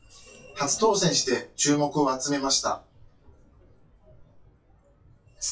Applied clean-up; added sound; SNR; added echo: classical method WPE with log-MMSE.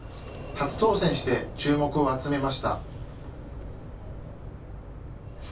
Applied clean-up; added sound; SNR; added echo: none; Sliding door; 9 dB; reverberation time 0.1 s.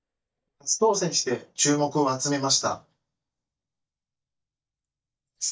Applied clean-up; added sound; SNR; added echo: neural mask model DeepFilterNet 3.